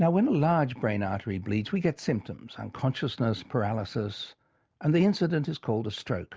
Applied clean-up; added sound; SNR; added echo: none; none; none; none.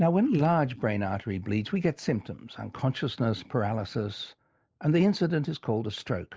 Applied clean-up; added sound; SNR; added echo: neural mask model Resemble Enhance denoiser.